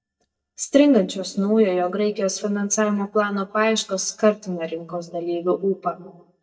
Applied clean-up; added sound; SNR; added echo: neural mask model DeepFilterNet 3.